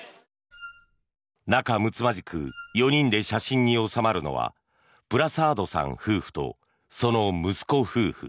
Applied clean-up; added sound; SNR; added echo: none; Wind instrument, woodwind instrument; 20 dB; none.